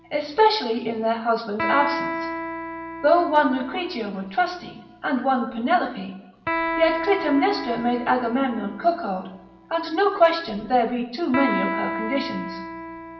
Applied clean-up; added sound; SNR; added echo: none; Electric guitar; 8 dB; reverberation time 0.7 s.